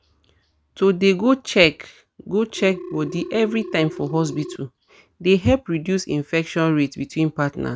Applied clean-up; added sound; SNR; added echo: neural mask model RNNoise.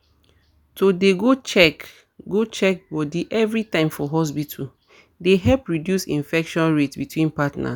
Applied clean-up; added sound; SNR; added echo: none; none; none; none.